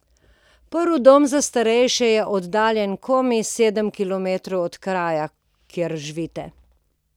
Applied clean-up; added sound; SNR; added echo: none; none; none; none.